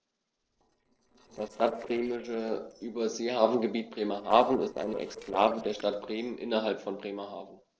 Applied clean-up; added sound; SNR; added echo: neural separator model SepFormer DNS4.